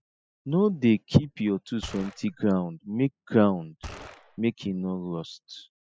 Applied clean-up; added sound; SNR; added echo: classical method spectral subtraction.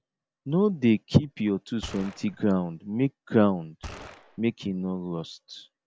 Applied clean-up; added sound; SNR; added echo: none; Gunshot, gunfire; 16 dB; none.